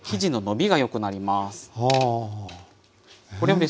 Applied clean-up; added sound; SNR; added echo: none; none; none; none.